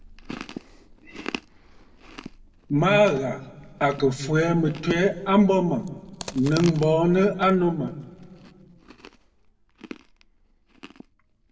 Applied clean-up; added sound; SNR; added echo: none; Chewing, mastication; 18 dB; reverberation time 1.0 s.